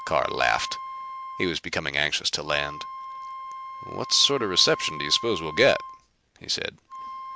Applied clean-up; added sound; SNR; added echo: none; Wind instrument, woodwind instrument; 11 dB; none.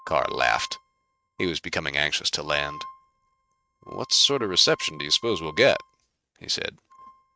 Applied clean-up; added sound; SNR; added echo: neural mask model RNNoise.